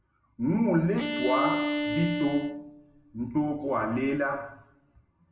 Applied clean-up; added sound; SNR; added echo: none; Bowed string instrument; 3 dB; reverberation time 0.3 s.